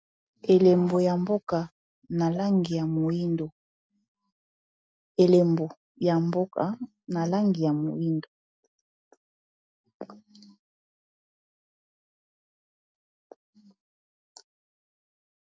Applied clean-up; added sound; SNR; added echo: none; none; none; none.